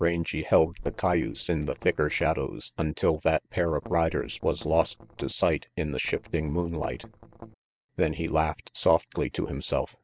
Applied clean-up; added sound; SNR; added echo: neural separator model SepFormer DNS4.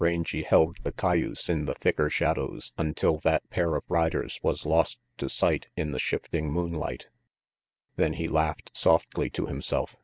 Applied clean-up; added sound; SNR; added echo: none; none; none; none.